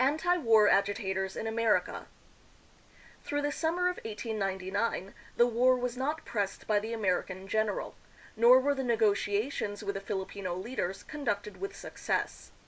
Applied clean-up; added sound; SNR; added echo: none; none; none; none.